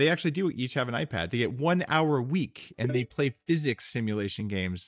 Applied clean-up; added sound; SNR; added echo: neural mask model DeepFilterNet 3.